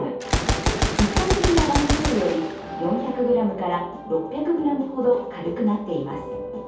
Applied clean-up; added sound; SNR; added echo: none; Gunshot, gunfire; 3 dB; reverberation time 0.7 s.